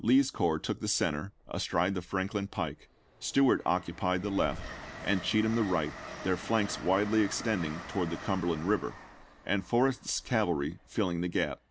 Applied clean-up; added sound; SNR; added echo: none; Train; 15 dB; none.